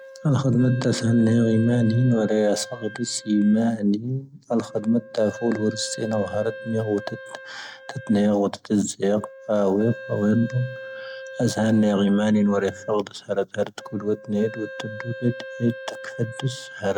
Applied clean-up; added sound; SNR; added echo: none; Wind instrument, woodwind instrument; 16 dB; none.